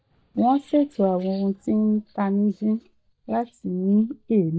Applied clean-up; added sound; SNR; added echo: neural mask model DeepFilterNet 3.